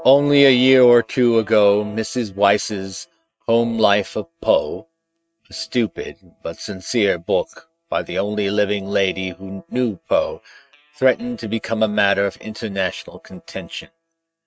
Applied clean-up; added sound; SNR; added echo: neural mask model RNNoise.